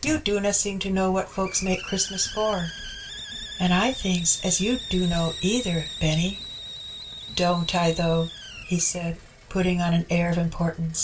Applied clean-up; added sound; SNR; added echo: none; Hiss; 12 dB; reverberation time 0.2 s.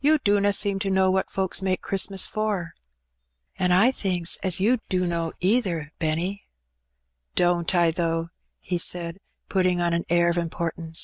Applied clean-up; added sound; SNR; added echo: none; none; none; none.